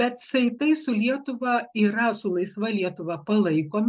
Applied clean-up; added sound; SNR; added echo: none; none; none; none.